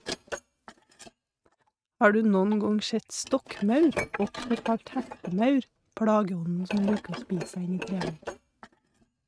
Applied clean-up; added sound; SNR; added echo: neural mask model RNNoise.